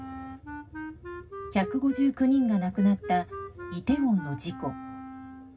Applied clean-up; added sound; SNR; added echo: none; Wind instrument, woodwind instrument; 12 dB; reverberation time 0.4 s.